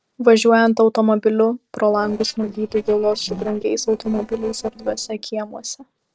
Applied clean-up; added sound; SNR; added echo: neural separator model SepFormer DNS4.